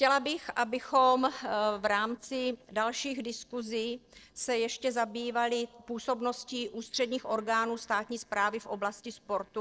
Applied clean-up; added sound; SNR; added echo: neural separator model SepFormer DNS4.